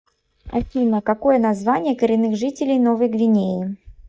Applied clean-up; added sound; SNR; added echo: neural mask model DeepFilterNet 3.